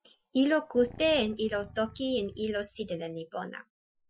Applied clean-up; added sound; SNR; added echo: classical method Wiener filter.